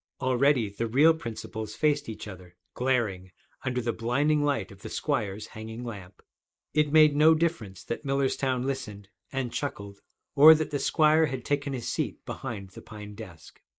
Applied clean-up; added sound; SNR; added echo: neural mask model Resemble Enhance denoiser.